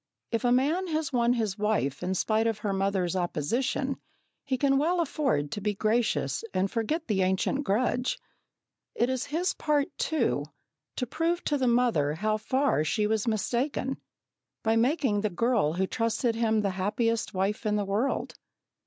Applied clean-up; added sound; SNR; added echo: none; none; none; none.